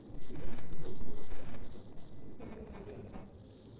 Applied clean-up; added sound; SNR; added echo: neural separator model SepFormer DNS4.